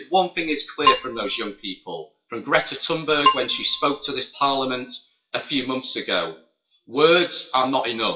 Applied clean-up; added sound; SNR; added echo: classical method WPE with log-MMSE.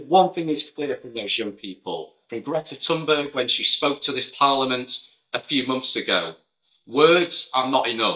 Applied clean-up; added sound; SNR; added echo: neural mask model DeepFilterNet 3.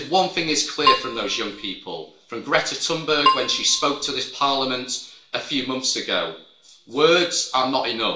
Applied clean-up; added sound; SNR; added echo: none; Keyboard (musical); 0 dB; reverberation time 0.4 s.